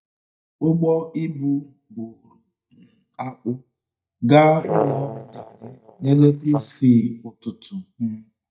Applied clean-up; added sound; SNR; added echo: neural mask model DeepFilterNet 3.